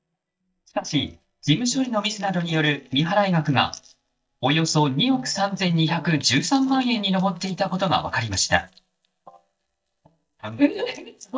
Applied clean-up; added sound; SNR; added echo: neural mask model DeepFilterNet 3.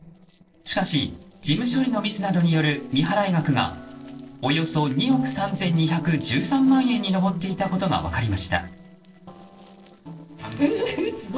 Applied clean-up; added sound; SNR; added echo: neural separator model SepFormer DNS4.